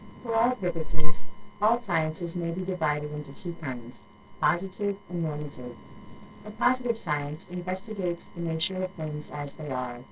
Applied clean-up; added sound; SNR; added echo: neural separator model SepFormer DNS4.